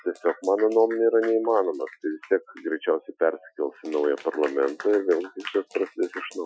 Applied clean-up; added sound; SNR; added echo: classical method Wiener filter.